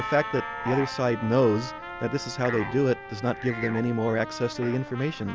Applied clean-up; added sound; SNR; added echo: none; Percussion + Trumpet; 11 dB; none.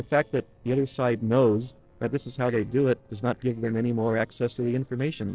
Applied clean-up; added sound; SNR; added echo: neural separator model SepFormer DNS4.